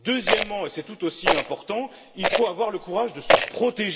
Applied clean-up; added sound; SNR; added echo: none; Rattle; -1 dB; reverberation time 1.0 s.